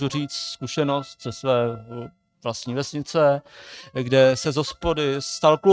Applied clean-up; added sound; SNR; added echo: neural mask model RNNoise.